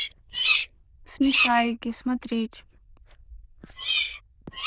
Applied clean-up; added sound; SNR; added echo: neural diffusion model UNIVERSE++.